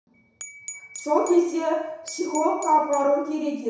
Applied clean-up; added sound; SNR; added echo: none; Glass / Bell; 17 dB; reverberation time 0.7 s.